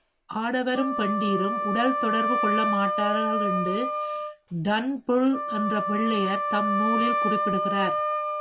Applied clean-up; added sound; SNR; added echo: none; Wind instrument, woodwind instrument; 0 dB; none.